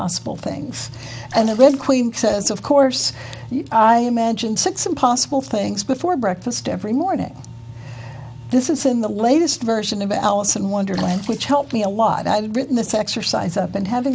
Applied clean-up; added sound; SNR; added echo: none; Sink (filling or washing) / Water / Splash, splatter; 15 dB; none.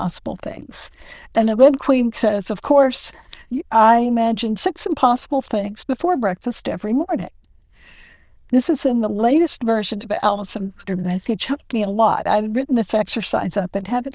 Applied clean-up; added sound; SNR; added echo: neural diffusion model UNIVERSE++.